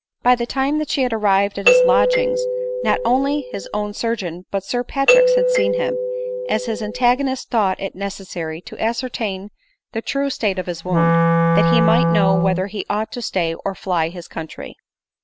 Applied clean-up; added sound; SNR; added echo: none; Doorbell + Wind instrument, woodwind instrument; -3 dB; none.